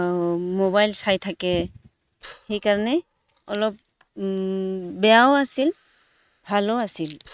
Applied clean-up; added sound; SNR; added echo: neural mask model RNNoise.